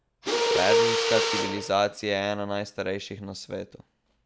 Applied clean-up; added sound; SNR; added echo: none; Mechanisms; -3 dB; none.